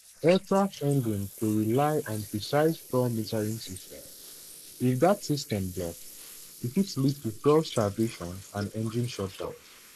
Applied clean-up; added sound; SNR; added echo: neural mask model Resemble Enhance denoiser.